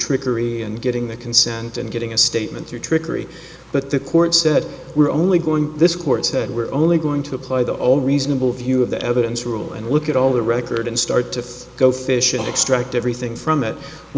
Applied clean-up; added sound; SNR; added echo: none; none; none; none.